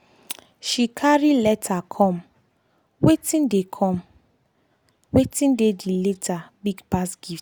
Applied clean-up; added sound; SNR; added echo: none; none; none; none.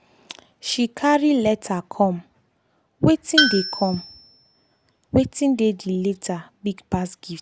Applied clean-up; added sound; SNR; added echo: none; Tools; 5 dB; none.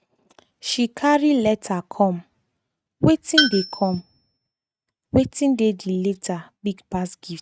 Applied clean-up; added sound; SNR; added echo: neural mask model RNNoise.